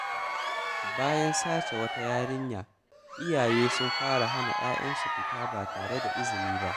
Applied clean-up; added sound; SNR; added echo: none; Crowd; 0 dB; none.